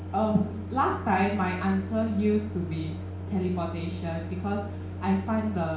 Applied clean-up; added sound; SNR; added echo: none; Microwave oven; 7 dB; reverberation time 0.6 s.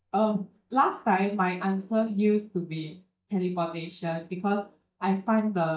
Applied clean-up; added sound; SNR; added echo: neural mask model DeepFilterNet 3.